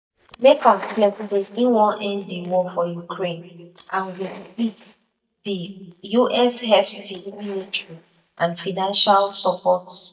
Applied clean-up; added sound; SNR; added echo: neural mask model DeepFilterNet 3.